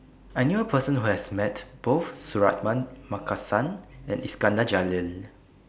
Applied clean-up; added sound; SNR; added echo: none; none; none; none.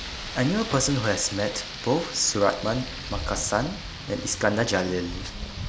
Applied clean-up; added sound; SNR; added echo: none; Rain; 9 dB; none.